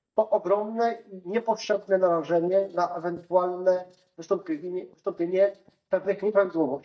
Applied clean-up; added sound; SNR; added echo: neural mask model DeepFilterNet 3.